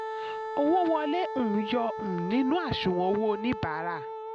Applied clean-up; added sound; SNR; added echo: none; Wind instrument, woodwind instrument; 7 dB; none.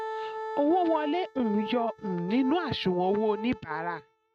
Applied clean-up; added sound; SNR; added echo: neural mask model RNNoise.